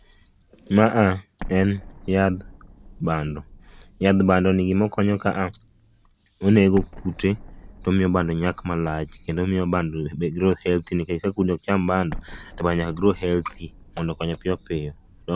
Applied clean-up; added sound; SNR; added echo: none; Explosion; 19 dB; none.